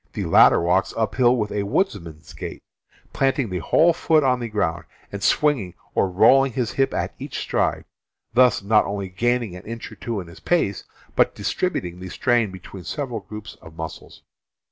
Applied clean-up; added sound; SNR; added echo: none; none; none; none.